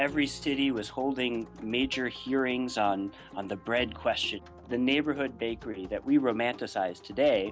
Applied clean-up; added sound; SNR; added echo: none; none; none; none.